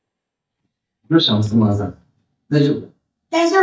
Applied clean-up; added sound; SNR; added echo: neural mask model DeepFilterNet 3.